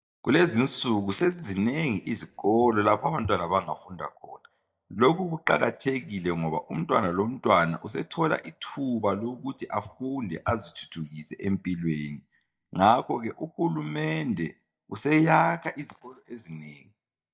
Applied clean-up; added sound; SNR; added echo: neural mask model DeepFilterNet 3.